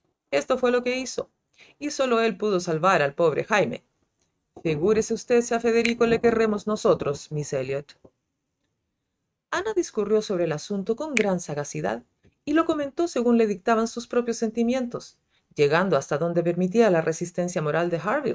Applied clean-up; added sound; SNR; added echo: neural mask model RNNoise.